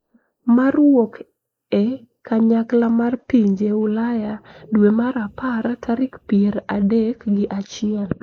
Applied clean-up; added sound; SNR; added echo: neural mask model Resemble Enhance denoiser.